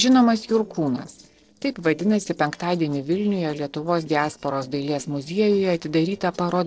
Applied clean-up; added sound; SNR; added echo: neural separator model SepFormer DNS4.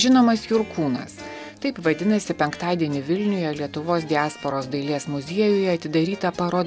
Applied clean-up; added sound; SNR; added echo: none; none; none; none.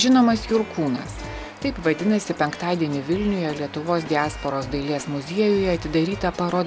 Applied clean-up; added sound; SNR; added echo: none; Bird vocalization, bird call, bird song + Drum kit; 15 dB; none.